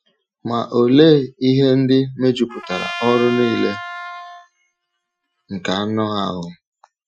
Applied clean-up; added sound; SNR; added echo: classical method Wiener filter.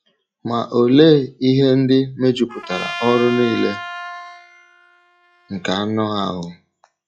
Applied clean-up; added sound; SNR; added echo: classical method log-MMSE.